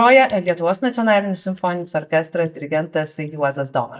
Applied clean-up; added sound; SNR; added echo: neural mask model DeepFilterNet 3.